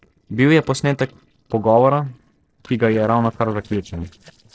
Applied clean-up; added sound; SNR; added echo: neural separator model SepFormer DNS4.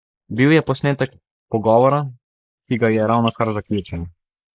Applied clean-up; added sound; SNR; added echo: neural mask model Resemble Enhance denoiser.